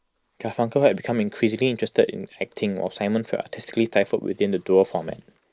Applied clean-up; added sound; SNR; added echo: neural mask model Resemble Enhance denoiser.